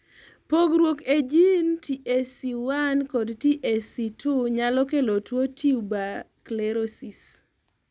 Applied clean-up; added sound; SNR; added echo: none; none; none; none.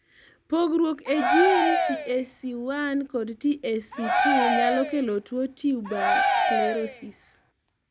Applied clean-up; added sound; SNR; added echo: none; Cheering; -2 dB; none.